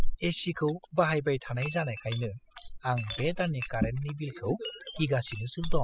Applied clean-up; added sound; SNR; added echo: classical method spectral subtraction.